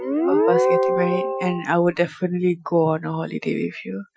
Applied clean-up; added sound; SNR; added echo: classical method Wiener filter.